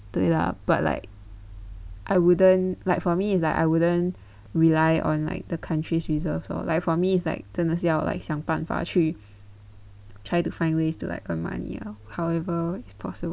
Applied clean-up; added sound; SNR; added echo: none; none; none; none.